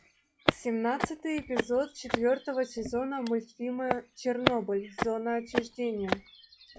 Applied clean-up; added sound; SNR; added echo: classical method log-MMSE.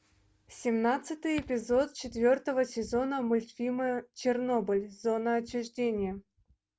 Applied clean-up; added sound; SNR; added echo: none; none; none; none.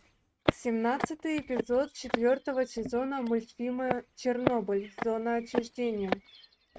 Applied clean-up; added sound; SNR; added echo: neural mask model RNNoise.